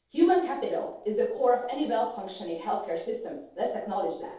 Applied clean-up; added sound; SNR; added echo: neural separator model SepFormer DNS4.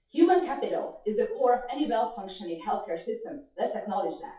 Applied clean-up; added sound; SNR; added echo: classical method WPE with log-MMSE.